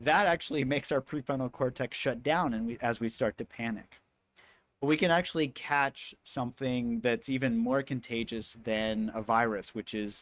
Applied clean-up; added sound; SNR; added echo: neural mask model RNNoise.